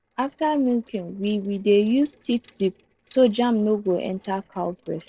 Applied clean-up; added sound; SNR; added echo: neural separator model SepFormer DNS4.